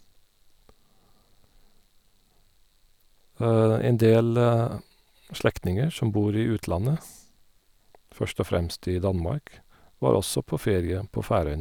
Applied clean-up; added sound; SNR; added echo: none; none; none; none.